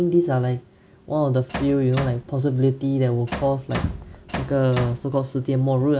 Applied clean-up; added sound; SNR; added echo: none; Bass drum; 10 dB; none.